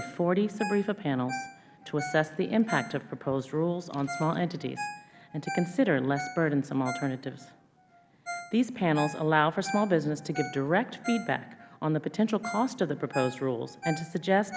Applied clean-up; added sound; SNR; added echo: none; Ringtone; 12 dB; none.